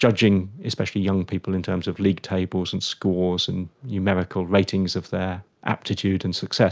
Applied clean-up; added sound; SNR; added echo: none; none; none; none.